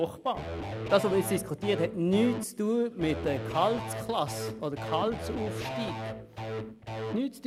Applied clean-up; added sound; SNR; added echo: none; Electric guitar / Bass guitar; 6 dB; none.